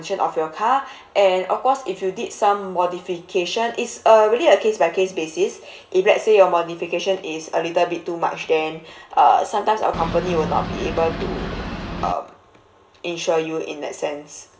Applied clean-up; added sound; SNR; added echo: none; Boat, Water vehicle; 7 dB; reverberation time 0.7 s.